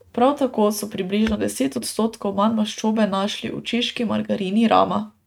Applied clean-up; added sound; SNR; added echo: neural mask model RNNoise.